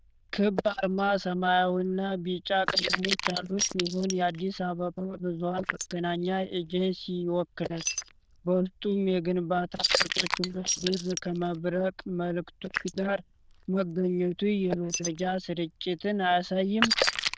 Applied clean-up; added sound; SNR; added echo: neural diffusion model UNIVERSE++.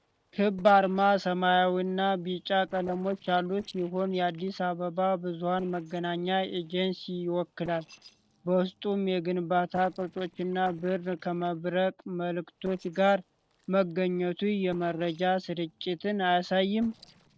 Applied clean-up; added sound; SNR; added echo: neural separator model SepFormer DNS4.